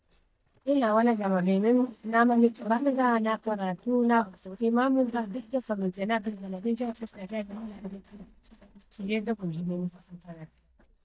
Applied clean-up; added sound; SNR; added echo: neural mask model DeepFilterNet 3.